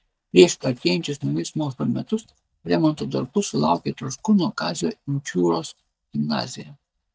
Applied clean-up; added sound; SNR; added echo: neural mask model DeepFilterNet 3.